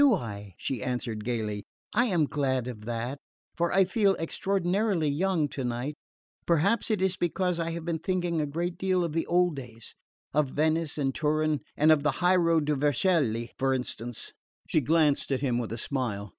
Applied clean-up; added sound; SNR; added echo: none; none; none; none.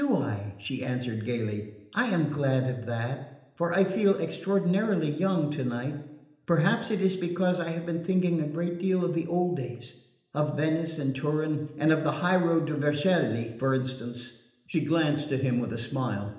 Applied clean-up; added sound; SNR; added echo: none; none; none; reverberation time 0.8 s.